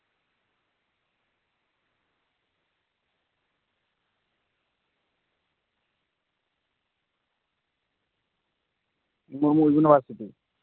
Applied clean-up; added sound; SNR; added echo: none; none; none; none.